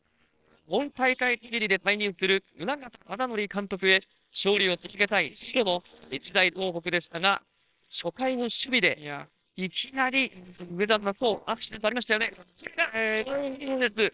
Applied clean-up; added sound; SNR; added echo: neural separator model SepFormer WHAMR!.